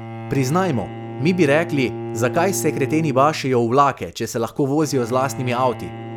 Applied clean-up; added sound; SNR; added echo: none; Bowed string instrument; 11 dB; none.